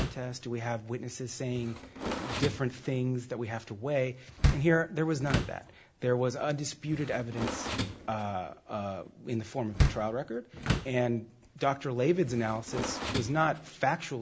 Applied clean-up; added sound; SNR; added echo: none; Door; 4 dB; none.